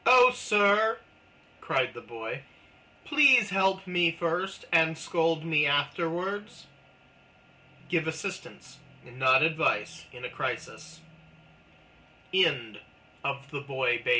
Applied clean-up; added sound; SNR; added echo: none; none; none; none.